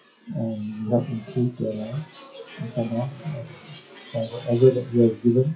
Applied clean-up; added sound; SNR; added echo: classical method WPE with log-MMSE.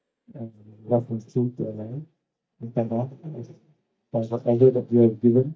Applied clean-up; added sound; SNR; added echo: neural mask model DeepFilterNet 3.